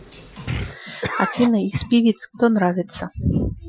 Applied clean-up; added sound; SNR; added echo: classical method Wiener filter.